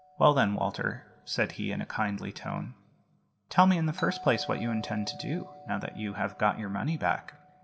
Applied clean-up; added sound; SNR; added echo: none; Doorbell; 19 dB; reverberation time 0.4 s.